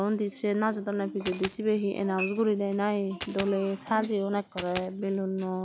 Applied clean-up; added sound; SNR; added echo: none; Coin (dropping); 8 dB; none.